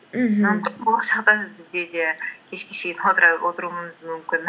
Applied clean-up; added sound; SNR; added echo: none; none; none; none.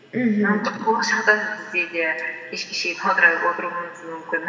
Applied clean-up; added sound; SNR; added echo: none; none; none; reverberation time 2.3 s.